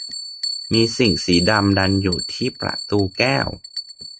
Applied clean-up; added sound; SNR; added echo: neural mask model RNNoise.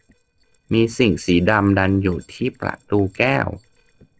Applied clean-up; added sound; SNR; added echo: neural separator model SepFormer DNS4.